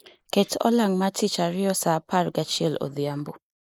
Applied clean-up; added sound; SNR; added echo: neural mask model Resemble Enhance denoiser.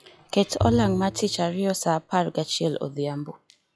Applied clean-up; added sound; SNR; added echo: classical method log-MMSE.